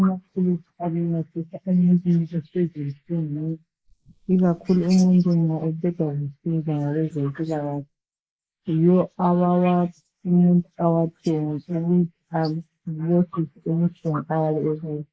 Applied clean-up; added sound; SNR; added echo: neural mask model Resemble Enhance denoiser.